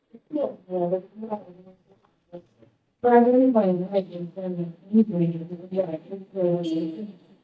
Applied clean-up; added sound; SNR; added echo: neural mask model DeepFilterNet 3.